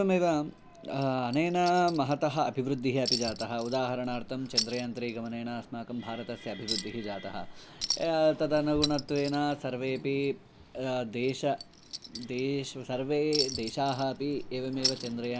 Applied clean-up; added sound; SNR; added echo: none; Chink, clink; 9 dB; none.